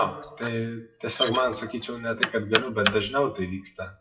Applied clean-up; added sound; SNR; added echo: classical method WPE with log-MMSE.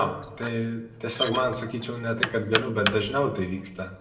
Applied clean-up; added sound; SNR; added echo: none; Knock; 6 dB; reverberation time 0.7 s.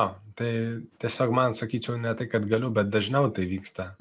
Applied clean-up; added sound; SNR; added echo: none; none; none; none.